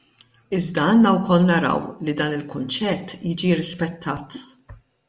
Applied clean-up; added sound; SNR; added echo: none; none; none; none.